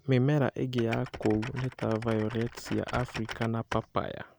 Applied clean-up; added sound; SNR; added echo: none; Typing; 13 dB; none.